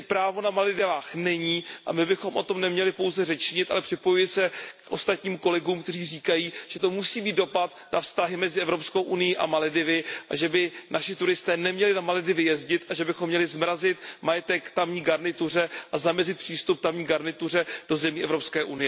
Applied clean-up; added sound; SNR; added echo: none; none; none; none.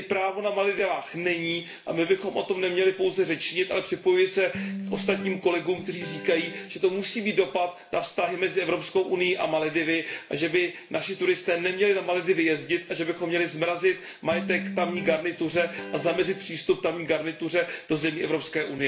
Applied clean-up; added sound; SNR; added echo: none; Electric guitar; 10 dB; reverberation time 0.4 s.